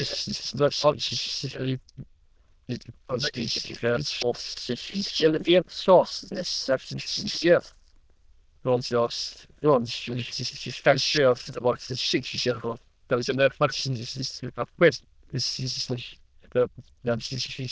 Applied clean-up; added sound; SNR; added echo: neural diffusion model UNIVERSE++.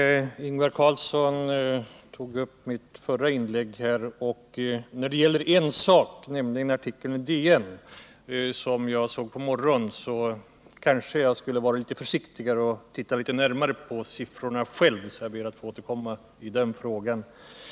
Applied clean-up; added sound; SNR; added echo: none; none; none; none.